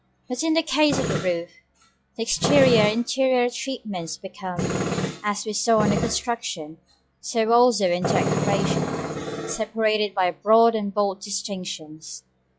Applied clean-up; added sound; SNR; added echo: classical method log-MMSE.